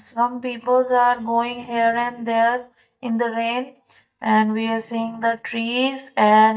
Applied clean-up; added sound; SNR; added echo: neural mask model DeepFilterNet 3.